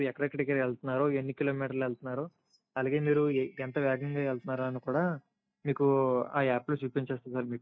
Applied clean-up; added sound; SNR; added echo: neural mask model DeepFilterNet 3.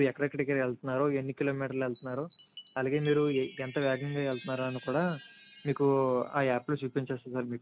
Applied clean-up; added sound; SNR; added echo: none; Chime; 18 dB; none.